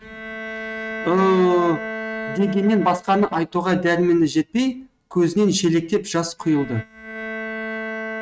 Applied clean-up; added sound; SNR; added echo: neural mask model RNNoise.